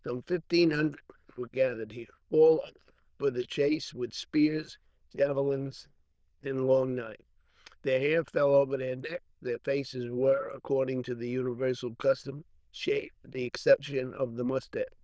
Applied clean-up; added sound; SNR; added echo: neural diffusion model UNIVERSE++.